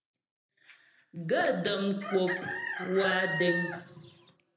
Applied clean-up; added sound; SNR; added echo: none; Chicken, rooster; 5 dB; reverberation time 0.7 s.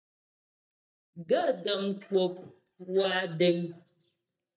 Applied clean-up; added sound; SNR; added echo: neural mask model DeepFilterNet 3.